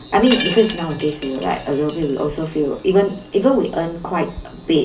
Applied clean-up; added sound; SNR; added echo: none; Wind chime; 14 dB; reverberation time 0.5 s.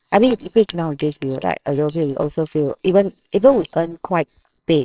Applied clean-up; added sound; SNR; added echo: neural separator model SepFormer WHAMR!.